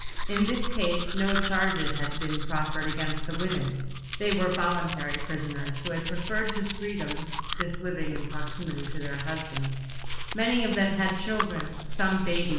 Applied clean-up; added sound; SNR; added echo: none; Domestic sounds, home sounds; 0 dB; reverberation time 1.1 s.